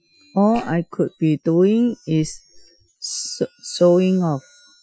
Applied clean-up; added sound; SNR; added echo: classical method Wiener filter.